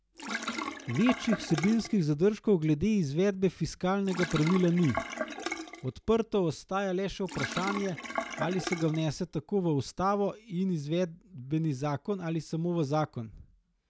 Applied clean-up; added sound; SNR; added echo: none; Sink (filling or washing); 9 dB; none.